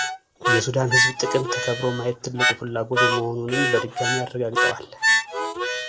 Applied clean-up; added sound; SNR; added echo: none; Harmonica; -3 dB; reverberation time 0.6 s.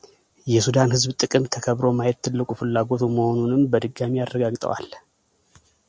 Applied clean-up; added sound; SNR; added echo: none; none; none; none.